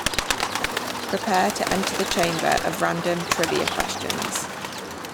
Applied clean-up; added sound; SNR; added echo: none; Bird; 1 dB; none.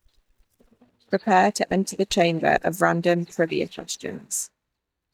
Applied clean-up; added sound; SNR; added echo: neural mask model DeepFilterNet 3.